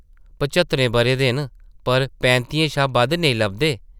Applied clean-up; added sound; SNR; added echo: none; none; none; none.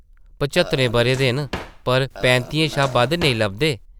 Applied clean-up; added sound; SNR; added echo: none; Burping, eructation + Drawer open or close; 14 dB; none.